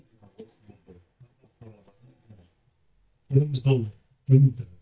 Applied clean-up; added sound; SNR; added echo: neural mask model DeepFilterNet 3.